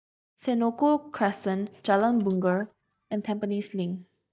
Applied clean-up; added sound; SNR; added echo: neural mask model DeepFilterNet 3.